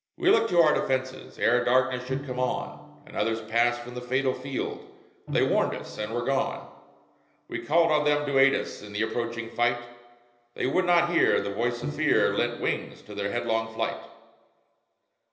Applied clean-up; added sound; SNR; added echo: none; Bowed string instrument; 15 dB; reverberation time 0.8 s.